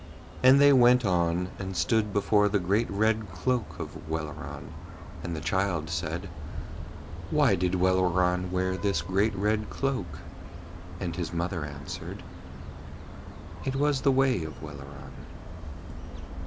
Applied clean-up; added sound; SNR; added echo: none; Vehicle horn, car horn, honking; 10 dB; none.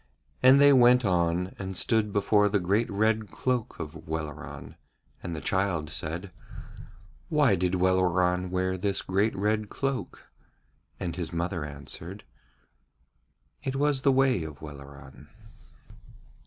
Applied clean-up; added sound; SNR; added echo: none; none; none; none.